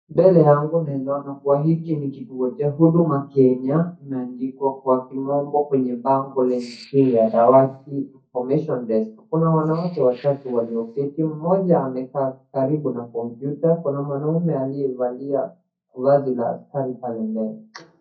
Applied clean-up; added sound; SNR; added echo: neural mask model DeepFilterNet 3.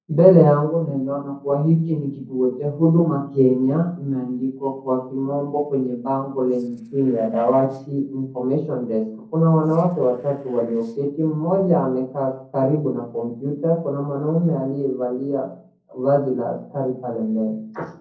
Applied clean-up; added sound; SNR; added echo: neural separator model SepFormer DNS4.